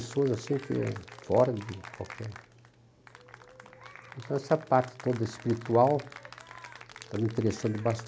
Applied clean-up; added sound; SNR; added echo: none; Applause / Cheering; 18 dB; none.